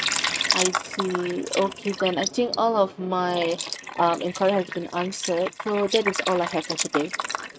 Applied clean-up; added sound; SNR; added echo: neural mask model RNNoise.